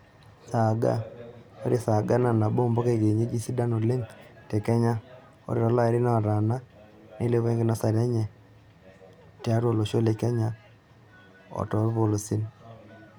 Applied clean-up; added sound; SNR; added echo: none; none; none; none.